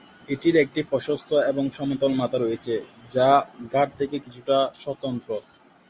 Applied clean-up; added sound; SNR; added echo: none; none; none; none.